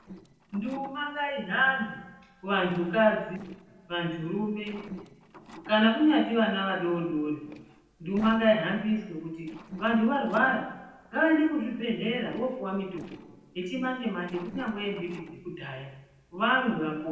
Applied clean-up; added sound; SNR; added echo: neural separator model SepFormer DNS4.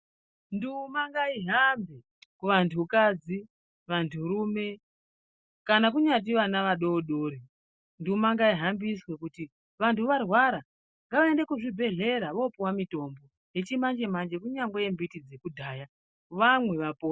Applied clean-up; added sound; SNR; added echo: none; none; none; none.